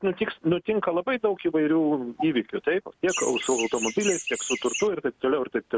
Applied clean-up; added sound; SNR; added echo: none; Chirp, tweet; 6 dB; none.